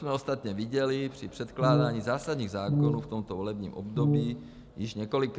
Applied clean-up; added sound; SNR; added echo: none; Brass instrument; -1 dB; none.